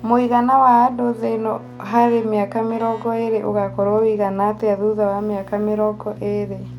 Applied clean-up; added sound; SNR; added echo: none; Keyboard (musical); 18 dB; none.